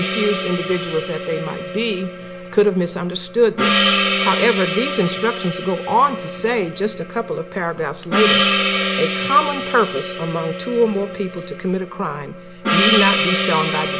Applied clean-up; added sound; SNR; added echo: none; Gong; 1 dB; none.